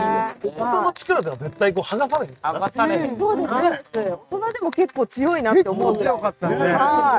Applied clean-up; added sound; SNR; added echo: neural mask model RNNoise.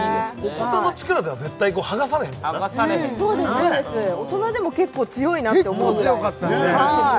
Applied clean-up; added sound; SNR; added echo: none; none; none; none.